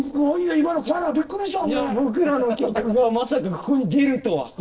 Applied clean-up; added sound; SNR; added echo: neural separator model SepFormer DNS4.